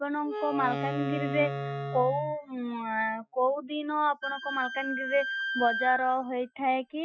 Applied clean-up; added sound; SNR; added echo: classical method Wiener filter.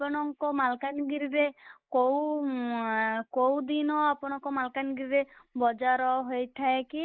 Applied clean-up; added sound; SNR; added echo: neural mask model Resemble Enhance denoiser.